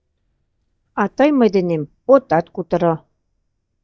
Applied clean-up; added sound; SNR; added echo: neural mask model DeepFilterNet 3.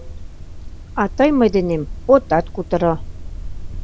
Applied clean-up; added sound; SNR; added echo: none; Sink (filling or washing); 10 dB; none.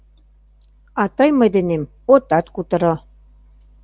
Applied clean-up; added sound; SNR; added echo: none; none; none; none.